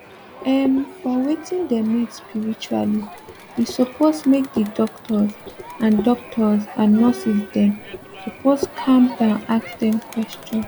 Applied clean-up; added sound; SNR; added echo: none; Crowd; 18 dB; none.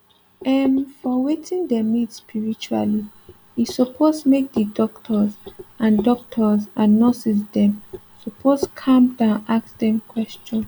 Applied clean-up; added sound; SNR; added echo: none; none; none; none.